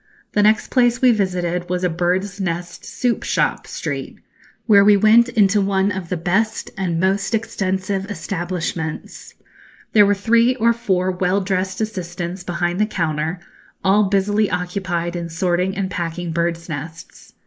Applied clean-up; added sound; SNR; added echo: neural mask model Resemble Enhance denoiser.